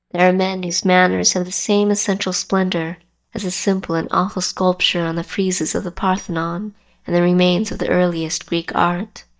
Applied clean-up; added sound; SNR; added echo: neural mask model DeepFilterNet 3.